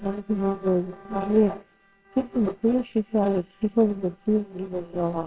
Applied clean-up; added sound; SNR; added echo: neural separator model SepFormer WHAMR!.